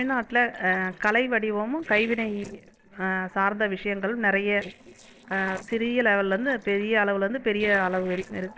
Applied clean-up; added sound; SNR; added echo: neural separator model SepFormer DNS4.